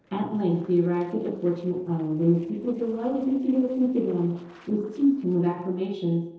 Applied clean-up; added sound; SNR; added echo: neural separator model SepFormer DNS4.